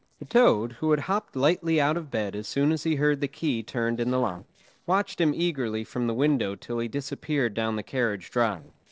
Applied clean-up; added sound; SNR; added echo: neural separator model SepFormer DNS4.